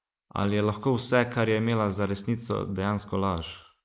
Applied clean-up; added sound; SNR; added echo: neural mask model Resemble Enhance denoiser.